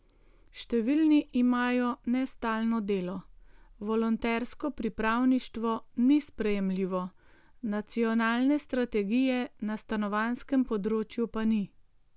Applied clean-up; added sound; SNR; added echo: none; none; none; none.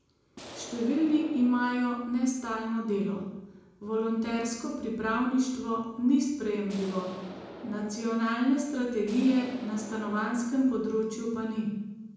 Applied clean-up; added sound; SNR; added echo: none; Explosion; 17 dB; reverberation time 0.9 s.